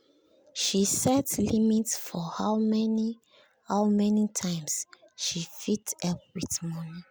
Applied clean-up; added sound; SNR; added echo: none; none; none; none.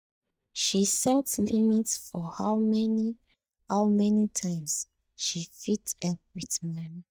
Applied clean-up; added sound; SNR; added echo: neural mask model DeepFilterNet 3.